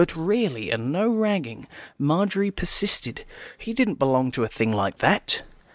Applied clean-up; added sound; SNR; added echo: none; none; none; none.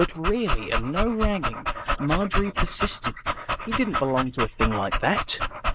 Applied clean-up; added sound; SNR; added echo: neural mask model Resemble Enhance denoiser.